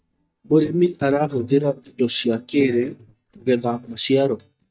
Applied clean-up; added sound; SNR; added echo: neural mask model DeepFilterNet 3.